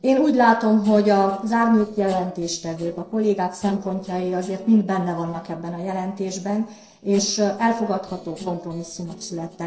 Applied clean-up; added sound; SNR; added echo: neural separator model SepFormer DNS4.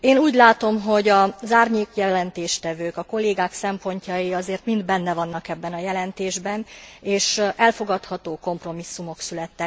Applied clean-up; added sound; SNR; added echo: none; none; none; none.